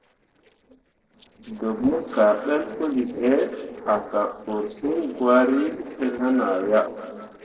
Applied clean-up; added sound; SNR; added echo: neural separator model SepFormer DNS4.